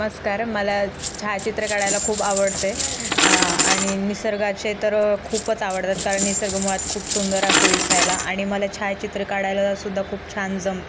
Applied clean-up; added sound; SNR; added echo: none; Coin (dropping); 0 dB; none.